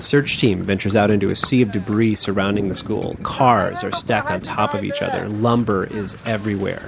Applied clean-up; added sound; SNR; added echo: none; none; none; none.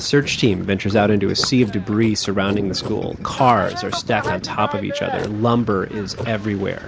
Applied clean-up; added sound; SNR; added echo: none; Writing; 17 dB; none.